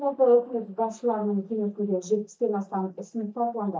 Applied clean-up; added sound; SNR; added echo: neural mask model DeepFilterNet 3.